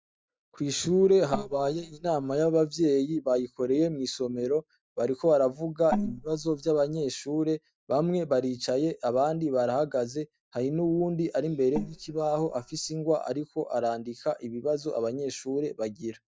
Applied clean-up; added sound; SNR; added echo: neural mask model DeepFilterNet 3.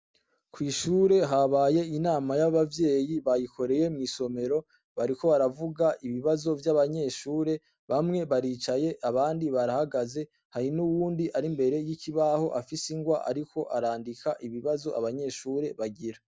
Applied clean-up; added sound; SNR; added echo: none; none; none; none.